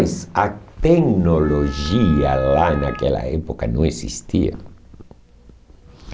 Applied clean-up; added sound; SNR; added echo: none; Wind instrument, woodwind instrument; 15 dB; none.